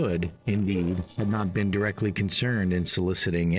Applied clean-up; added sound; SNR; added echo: neural separator model SepFormer DNS4.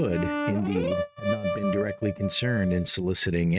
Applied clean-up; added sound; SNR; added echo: neural mask model RNNoise.